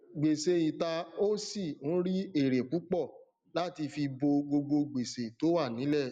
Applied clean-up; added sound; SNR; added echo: none; none; none; none.